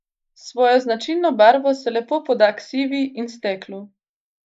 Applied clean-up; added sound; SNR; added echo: neural mask model Resemble Enhance denoiser.